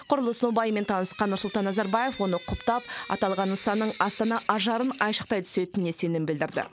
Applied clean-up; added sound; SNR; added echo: none; Drip / Sink (filling or washing); 17 dB; none.